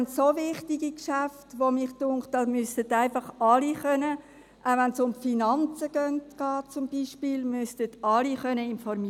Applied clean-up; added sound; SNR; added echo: none; none; none; none.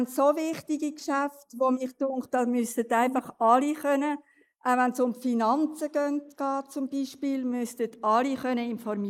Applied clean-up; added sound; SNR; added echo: neural mask model Resemble Enhance denoiser.